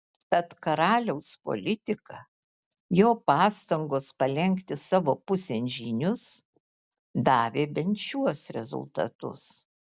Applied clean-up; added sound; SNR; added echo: none; none; none; none.